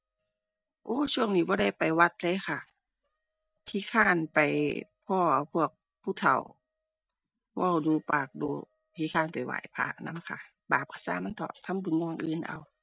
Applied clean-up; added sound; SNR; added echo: neural mask model DeepFilterNet 3.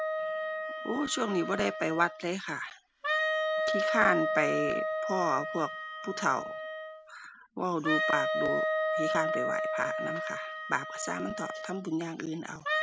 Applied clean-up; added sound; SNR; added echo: none; Wind instrument, woodwind instrument; 0 dB; none.